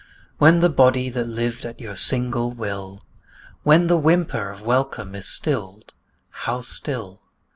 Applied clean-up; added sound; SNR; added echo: none; none; none; none.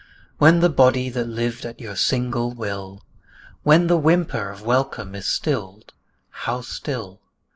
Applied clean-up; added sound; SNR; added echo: neural mask model Resemble Enhance denoiser.